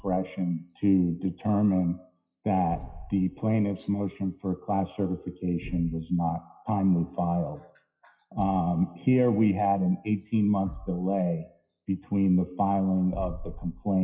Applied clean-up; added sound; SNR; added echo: classical method WPE with log-MMSE.